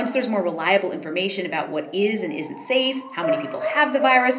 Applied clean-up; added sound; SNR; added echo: none; Bark / Motor vehicle (road) / Siren; 9 dB; reverberation time 0.5 s.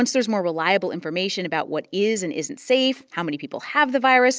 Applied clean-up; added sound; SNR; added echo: none; none; none; none.